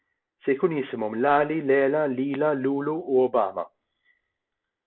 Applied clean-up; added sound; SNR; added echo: none; none; none; none.